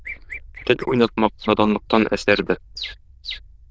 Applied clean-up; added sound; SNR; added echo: neural diffusion model UNIVERSE++.